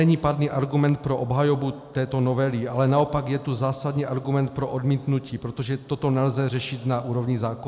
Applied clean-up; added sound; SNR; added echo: none; none; none; none.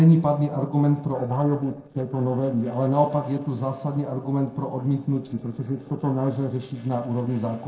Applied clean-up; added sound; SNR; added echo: neural separator model SepFormer DNS4.